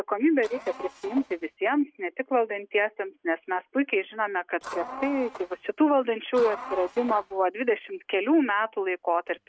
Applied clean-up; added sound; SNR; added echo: neural mask model RNNoise.